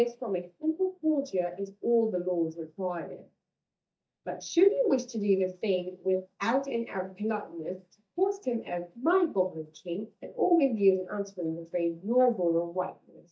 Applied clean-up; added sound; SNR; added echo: neural mask model DeepFilterNet 3.